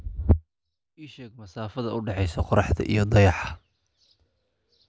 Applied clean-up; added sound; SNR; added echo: none; none; none; none.